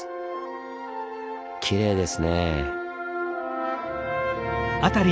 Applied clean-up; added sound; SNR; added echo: none; none; none; none.